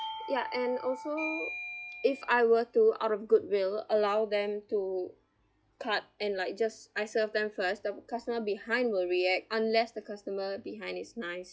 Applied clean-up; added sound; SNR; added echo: classical method log-MMSE.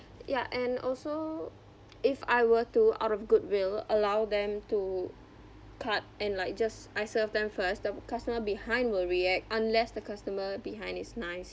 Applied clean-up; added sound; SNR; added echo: none; none; none; none.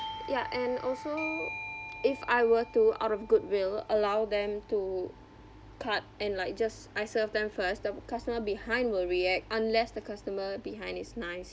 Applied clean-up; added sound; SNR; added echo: none; Doorbell; 15 dB; none.